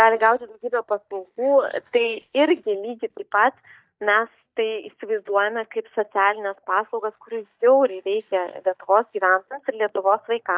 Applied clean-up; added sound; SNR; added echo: neural mask model DeepFilterNet 3.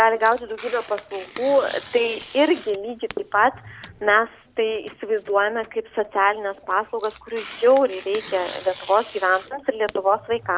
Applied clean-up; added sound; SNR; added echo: none; Tearing + Mechanisms; 18 dB; none.